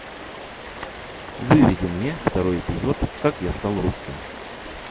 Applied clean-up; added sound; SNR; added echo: none; Rain; 12 dB; none.